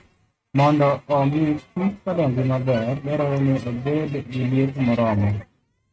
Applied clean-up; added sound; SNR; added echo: neural mask model RNNoise.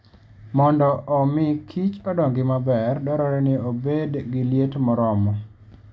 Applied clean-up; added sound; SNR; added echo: none; none; none; none.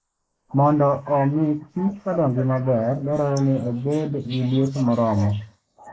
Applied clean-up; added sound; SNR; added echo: neural mask model Resemble Enhance denoiser.